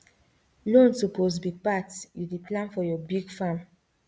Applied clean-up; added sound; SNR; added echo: none; none; none; none.